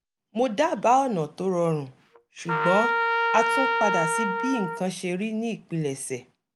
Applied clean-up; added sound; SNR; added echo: none; Trumpet; -1 dB; none.